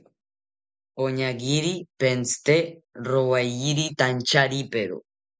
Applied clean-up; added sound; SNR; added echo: none; none; none; none.